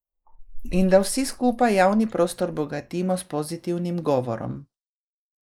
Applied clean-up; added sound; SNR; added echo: neural mask model Resemble Enhance denoiser.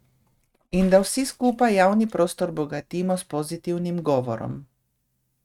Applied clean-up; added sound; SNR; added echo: neural mask model RNNoise.